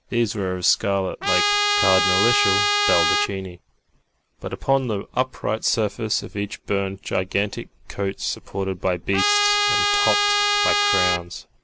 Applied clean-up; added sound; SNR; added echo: none; Trumpet; -4 dB; none.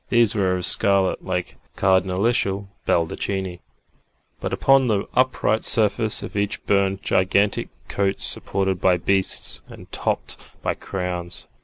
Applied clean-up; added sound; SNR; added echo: none; none; none; none.